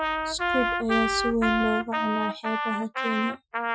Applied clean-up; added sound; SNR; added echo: classical method Wiener filter.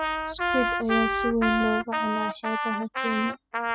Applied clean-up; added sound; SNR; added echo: classical method spectral subtraction.